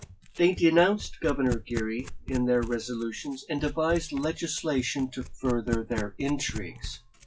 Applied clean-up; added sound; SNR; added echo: classical method WPE with log-MMSE.